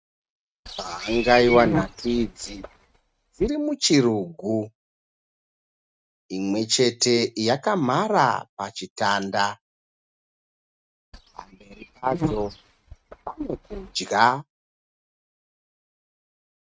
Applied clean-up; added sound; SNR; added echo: neural mask model RNNoise.